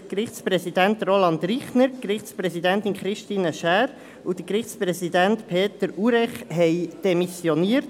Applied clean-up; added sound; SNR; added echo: none; none; none; none.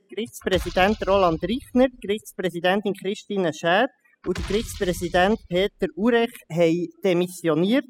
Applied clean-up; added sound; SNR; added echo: classical method spectral subtraction.